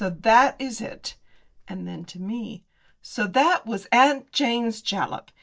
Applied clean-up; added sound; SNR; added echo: neural mask model DeepFilterNet 3.